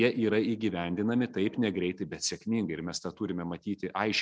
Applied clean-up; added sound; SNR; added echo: none; none; none; none.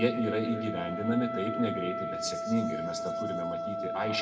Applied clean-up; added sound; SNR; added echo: none; Wind instrument, woodwind instrument; 3 dB; reverberation time 1.9 s.